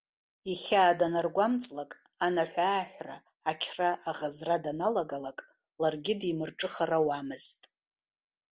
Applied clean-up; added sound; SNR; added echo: none; none; none; none.